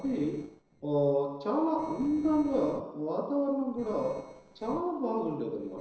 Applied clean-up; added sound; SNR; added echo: neural separator model SepFormer DNS4.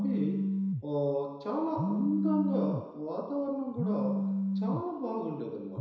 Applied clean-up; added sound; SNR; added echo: none; Telephone; 0 dB; reverberation time 1.0 s.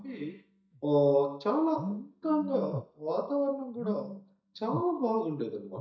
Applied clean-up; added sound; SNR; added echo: neural mask model DeepFilterNet 3.